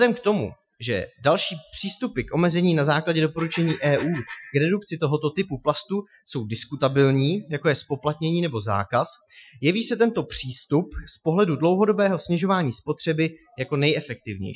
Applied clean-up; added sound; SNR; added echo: classical method Wiener filter.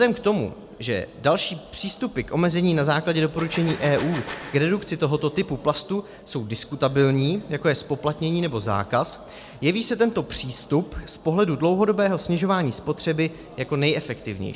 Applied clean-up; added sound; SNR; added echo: none; Gunshot, gunfire; 13 dB; none.